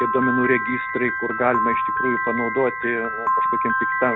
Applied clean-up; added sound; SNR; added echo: none; Piano; -1 dB; none.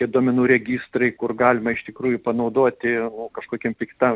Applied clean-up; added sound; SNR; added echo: none; none; none; none.